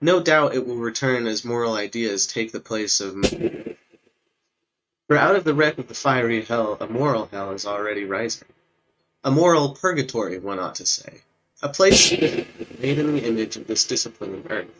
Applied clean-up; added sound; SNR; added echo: neural mask model RNNoise.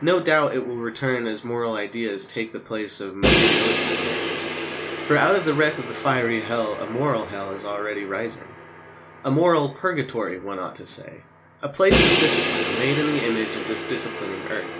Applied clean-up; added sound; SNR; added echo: none; Crash cymbal; 2 dB; none.